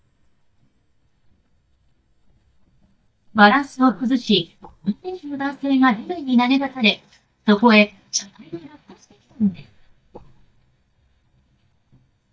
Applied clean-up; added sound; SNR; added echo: neural mask model DeepFilterNet 3.